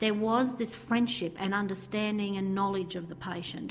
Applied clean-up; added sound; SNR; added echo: none; none; none; none.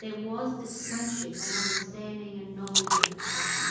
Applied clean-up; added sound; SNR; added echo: none; Camera; -5 dB; reverberation time 1.1 s.